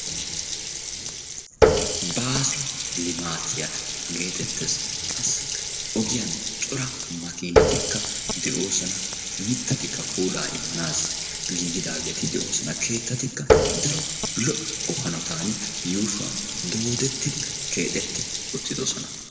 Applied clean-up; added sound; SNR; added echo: none; Water tap, faucet; -3 dB; reverberation time 1.8 s.